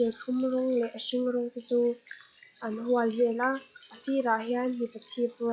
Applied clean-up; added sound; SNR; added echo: classical method log-MMSE.